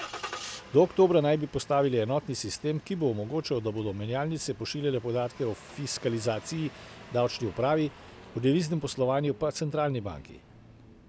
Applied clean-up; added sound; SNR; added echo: none; Engine starting; 18 dB; none.